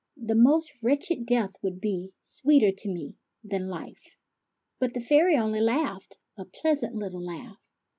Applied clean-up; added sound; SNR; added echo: none; none; none; none.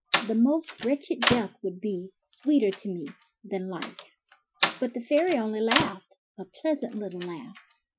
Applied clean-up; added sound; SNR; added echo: classical method Wiener filter.